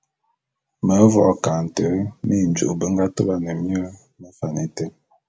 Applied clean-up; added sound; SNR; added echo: none; none; none; none.